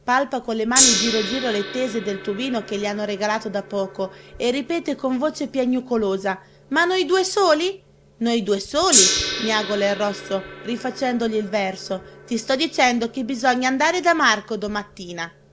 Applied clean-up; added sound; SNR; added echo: none; Gong; 6 dB; none.